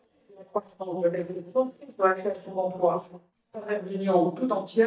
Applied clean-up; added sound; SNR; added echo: neural mask model DeepFilterNet 3.